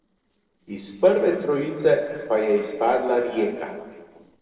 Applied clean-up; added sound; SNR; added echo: neural separator model SepFormer DNS4.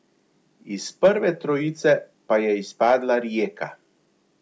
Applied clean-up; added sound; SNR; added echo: none; none; none; none.